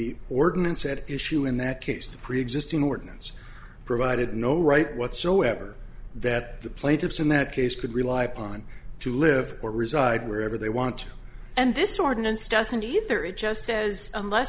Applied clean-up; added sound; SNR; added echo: none; none; none; none.